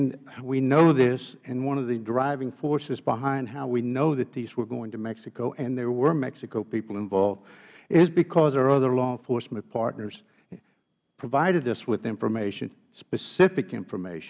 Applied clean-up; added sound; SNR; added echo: none; none; none; none.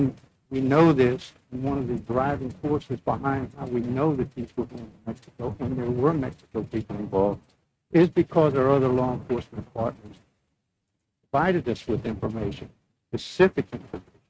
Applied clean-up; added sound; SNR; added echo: neural mask model RNNoise.